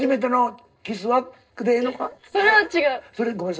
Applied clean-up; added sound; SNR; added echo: neural separator model SepFormer DNS4.